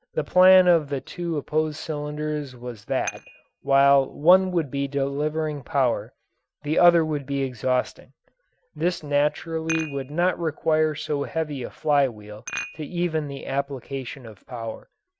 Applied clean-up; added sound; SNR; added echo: neural mask model RNNoise.